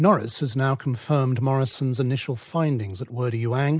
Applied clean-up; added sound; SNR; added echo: none; none; none; none.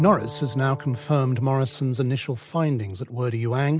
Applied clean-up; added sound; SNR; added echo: none; Bowed string instrument; 20 dB; none.